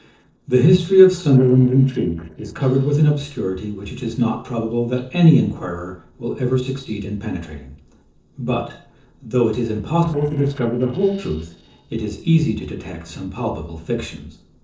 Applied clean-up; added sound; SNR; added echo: neural separator model SepFormer DNS4.